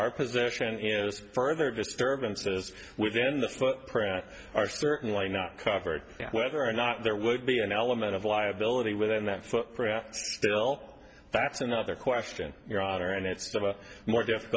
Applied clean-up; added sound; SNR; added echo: none; none; none; none.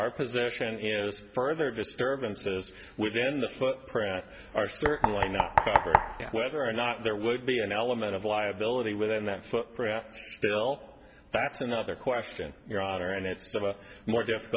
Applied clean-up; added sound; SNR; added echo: none; Knock; -1 dB; none.